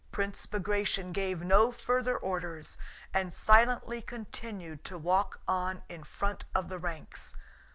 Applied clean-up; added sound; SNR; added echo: none; none; none; none.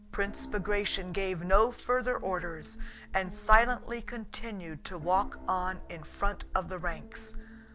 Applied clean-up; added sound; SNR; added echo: none; Piano; 19 dB; none.